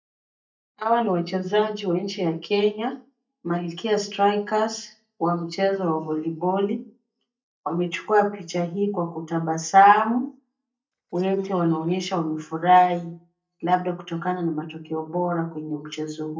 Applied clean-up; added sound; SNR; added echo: neural mask model DeepFilterNet 3.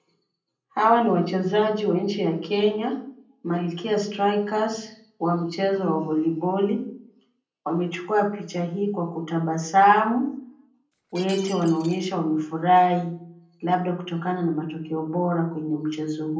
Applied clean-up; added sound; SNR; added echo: none; Shatter; 18 dB; reverberation time 0.6 s.